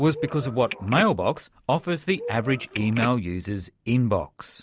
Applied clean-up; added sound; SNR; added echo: none; Telephone; 10 dB; none.